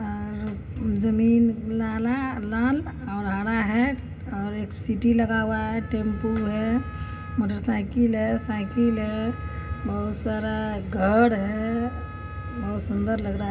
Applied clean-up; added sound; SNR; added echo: none; Wind instrument, woodwind instrument; 20 dB; reverberation time 0.4 s.